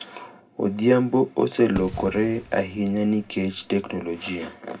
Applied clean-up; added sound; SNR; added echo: none; Fireworks; 15 dB; reverberation time 0.2 s.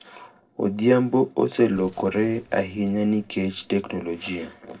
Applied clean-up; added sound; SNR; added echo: neural separator model SepFormer DNS4.